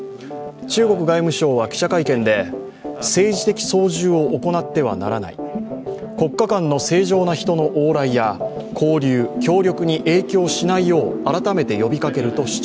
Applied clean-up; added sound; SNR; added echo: none; none; none; none.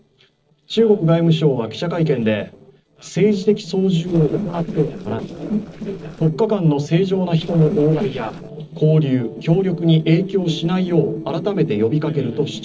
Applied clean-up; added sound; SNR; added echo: neural separator model SepFormer DNS4.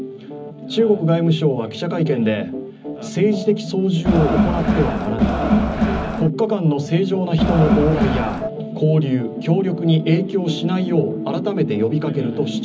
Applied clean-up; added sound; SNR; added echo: none; Crowd; 0 dB; reverberation time 0.4 s.